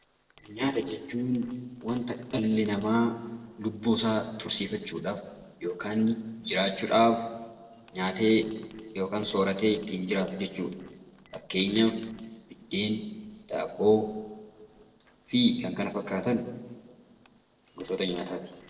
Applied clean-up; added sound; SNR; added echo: neural separator model SepFormer DNS4.